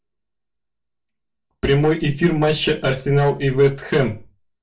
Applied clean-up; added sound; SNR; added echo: none; none; none; reverberation time 0.2 s.